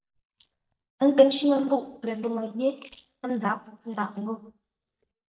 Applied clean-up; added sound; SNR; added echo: neural mask model DeepFilterNet 3.